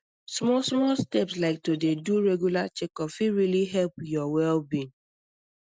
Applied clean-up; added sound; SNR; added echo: none; none; none; none.